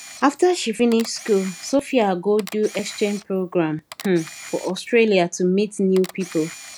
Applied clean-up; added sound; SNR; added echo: none; Camera; 20 dB; none.